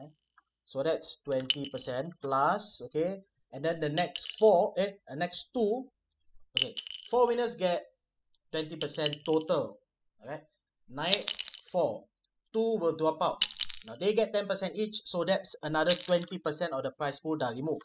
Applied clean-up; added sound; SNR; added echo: classical method spectral subtraction.